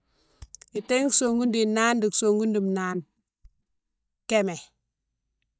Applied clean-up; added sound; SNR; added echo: neural mask model DeepFilterNet 3.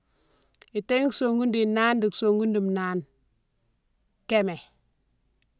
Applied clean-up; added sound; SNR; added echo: none; none; none; none.